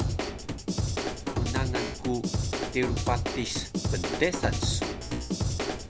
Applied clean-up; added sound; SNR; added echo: none; Drum / Drum kit; -4 dB; none.